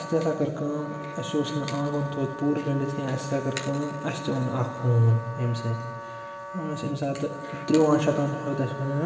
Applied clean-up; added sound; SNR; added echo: none; Wind instrument, woodwind instrument; 12 dB; reverberation time 2.2 s.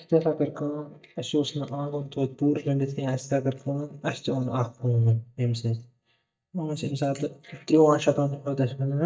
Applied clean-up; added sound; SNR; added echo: neural mask model DeepFilterNet 3.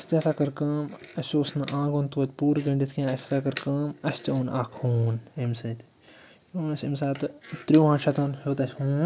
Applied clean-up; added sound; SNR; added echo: none; none; none; none.